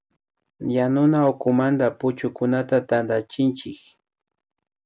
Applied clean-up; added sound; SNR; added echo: none; none; none; none.